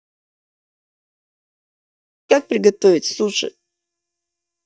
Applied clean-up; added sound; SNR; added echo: neural mask model DeepFilterNet 3.